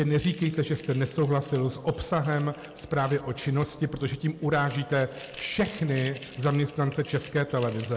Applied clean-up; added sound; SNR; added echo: none; Crumpling, crinkling; 14 dB; none.